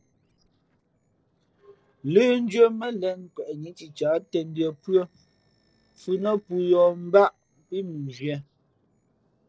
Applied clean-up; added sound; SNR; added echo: neural separator model SepFormer DNS4.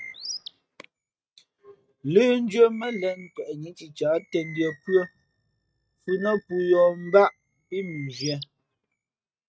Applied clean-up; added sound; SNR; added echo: neural mask model RNNoise.